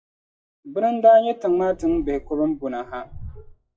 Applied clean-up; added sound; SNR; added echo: classical method WPE with log-MMSE.